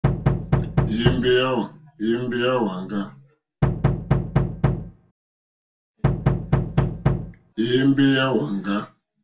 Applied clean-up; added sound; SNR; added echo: none; Knock; -3 dB; reverberation time 0.2 s.